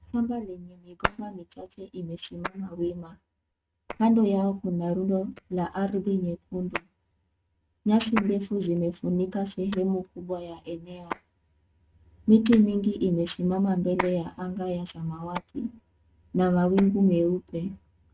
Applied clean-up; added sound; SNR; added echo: neural mask model RNNoise.